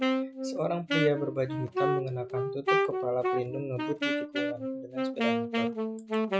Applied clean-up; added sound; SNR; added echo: none; Wind instrument, woodwind instrument; -3 dB; none.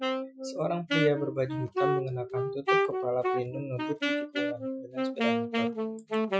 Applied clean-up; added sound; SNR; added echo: classical method Wiener filter.